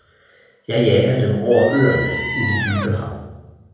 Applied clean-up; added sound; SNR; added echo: none; Squeak; 6 dB; reverberation time 0.9 s.